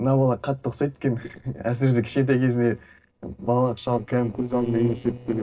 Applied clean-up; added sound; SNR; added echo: neural separator model SepFormer DNS4.